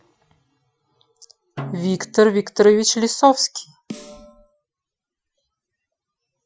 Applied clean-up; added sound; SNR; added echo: classical method Wiener filter.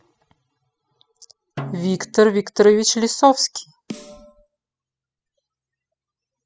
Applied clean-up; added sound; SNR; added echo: classical method spectral subtraction.